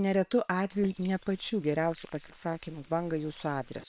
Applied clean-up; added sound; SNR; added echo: neural separator model SepFormer WHAM!.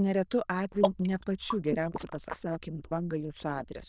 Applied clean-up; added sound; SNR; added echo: neural diffusion model UNIVERSE++.